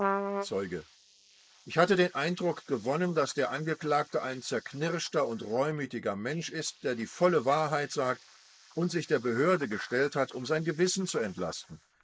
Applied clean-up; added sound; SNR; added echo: neural mask model Resemble Enhance denoiser.